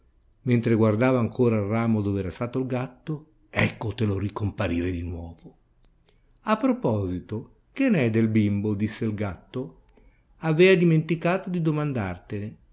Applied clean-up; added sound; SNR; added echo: none; none; none; none.